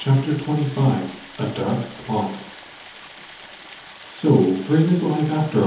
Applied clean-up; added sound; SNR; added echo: none; Stream; 19 dB; reverberation time 1.3 s.